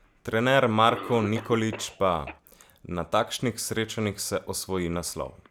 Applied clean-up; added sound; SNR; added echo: none; Cough; 17 dB; none.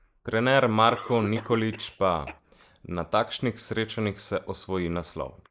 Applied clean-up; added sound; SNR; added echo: neural mask model Resemble Enhance denoiser.